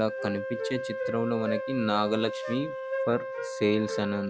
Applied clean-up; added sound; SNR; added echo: none; Wind instrument, woodwind instrument + Wind instrument, woodwind instrument; 4 dB; none.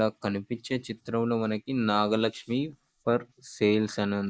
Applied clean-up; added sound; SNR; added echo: neural mask model Resemble Enhance denoiser.